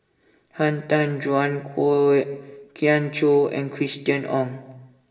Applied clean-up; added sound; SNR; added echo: none; none; none; reverberation time 0.9 s.